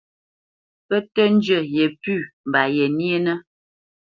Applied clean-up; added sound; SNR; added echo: none; none; none; none.